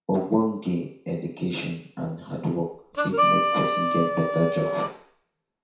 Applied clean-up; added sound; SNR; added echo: none; Harmonica; -2 dB; reverberation time 0.6 s.